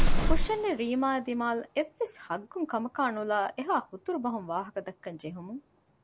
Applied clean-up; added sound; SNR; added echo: none; Explosion; -1 dB; none.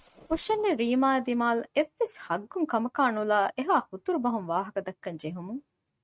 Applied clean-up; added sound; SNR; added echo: neural mask model RNNoise.